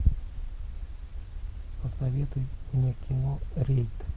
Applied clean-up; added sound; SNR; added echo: none; none; none; none.